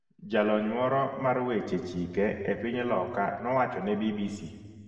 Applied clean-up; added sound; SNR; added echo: none; none; none; reverberation time 1.5 s.